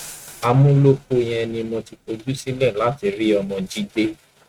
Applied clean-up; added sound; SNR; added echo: neural mask model RNNoise.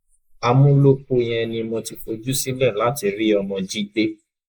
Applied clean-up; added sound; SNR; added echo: neural mask model Resemble Enhance denoiser.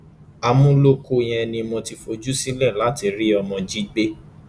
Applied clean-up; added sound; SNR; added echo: none; none; none; none.